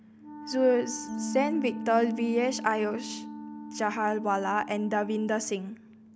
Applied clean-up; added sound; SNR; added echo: none; Wind instrument, woodwind instrument + Bass guitar; 10 dB; none.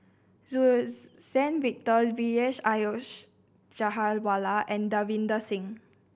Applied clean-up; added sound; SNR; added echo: none; none; none; none.